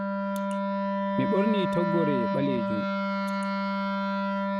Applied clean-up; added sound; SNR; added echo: neural mask model RNNoise.